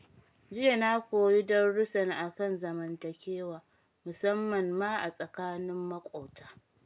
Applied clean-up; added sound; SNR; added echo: none; none; none; none.